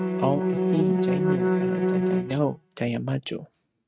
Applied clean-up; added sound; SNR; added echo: neural mask model RNNoise.